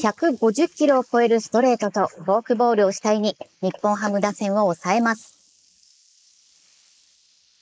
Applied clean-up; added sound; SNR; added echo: neural mask model Resemble Enhance denoiser.